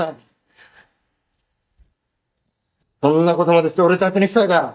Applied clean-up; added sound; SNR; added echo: neural mask model DeepFilterNet 3.